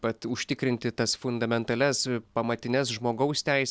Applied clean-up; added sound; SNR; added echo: none; none; none; none.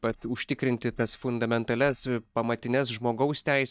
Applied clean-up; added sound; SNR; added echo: neural mask model DeepFilterNet 3.